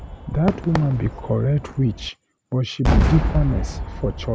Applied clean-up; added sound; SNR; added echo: none; Cheering / Fireworks; 2 dB; none.